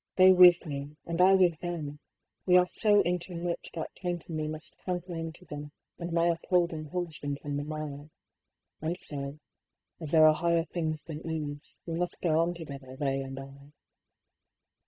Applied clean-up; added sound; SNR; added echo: neural mask model DeepFilterNet 3.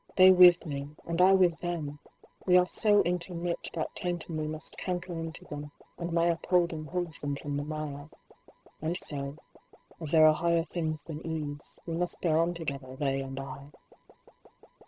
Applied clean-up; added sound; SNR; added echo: neural separator model SepFormer DNS4.